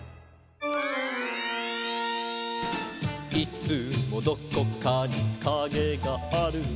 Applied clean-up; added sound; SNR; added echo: none; none; none; none.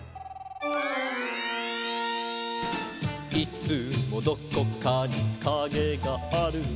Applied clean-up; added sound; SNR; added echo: none; Telephone; 17 dB; none.